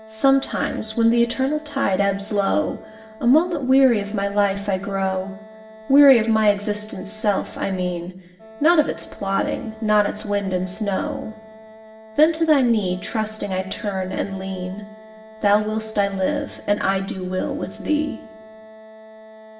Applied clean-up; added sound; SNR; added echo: none; Wind instrument, woodwind instrument; 20 dB; reverberation time 0.7 s.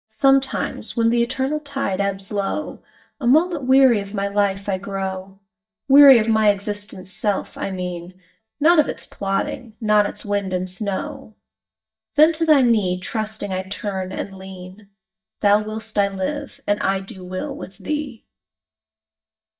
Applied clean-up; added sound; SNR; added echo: neural mask model DeepFilterNet 3.